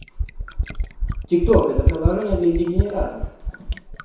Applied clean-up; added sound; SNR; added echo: none; Fill (with liquid); 0 dB; reverberation time 0.7 s.